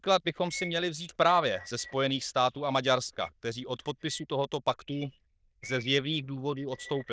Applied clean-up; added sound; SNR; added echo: neural diffusion model UNIVERSE++.